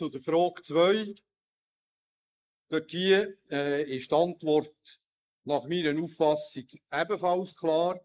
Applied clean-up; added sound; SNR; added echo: neural mask model Resemble Enhance denoiser.